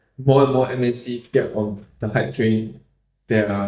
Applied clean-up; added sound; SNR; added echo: neural mask model DeepFilterNet 3.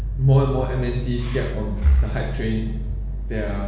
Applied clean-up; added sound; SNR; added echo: none; Breathing; 3 dB; reverberation time 1.1 s.